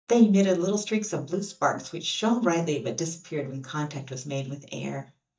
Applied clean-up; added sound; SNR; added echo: neural mask model DeepFilterNet 3.